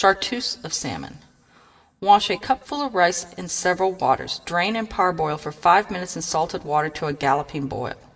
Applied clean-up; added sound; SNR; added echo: none; none; none; reverberation time 0.7 s.